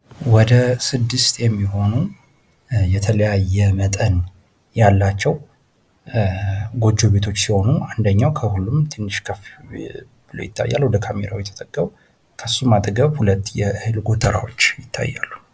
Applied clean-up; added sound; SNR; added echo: none; none; none; none.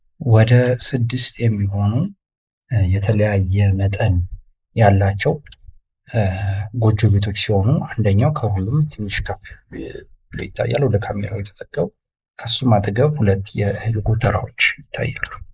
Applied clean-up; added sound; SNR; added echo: neural mask model Resemble Enhance denoiser.